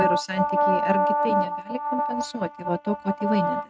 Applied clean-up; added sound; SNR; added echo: neural mask model RNNoise.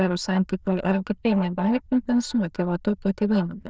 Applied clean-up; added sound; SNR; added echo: neural diffusion model UNIVERSE++.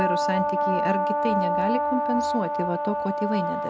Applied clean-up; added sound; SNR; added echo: none; Brass instrument; -3 dB; none.